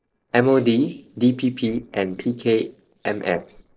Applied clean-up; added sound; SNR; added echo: neural separator model SepFormer DNS4.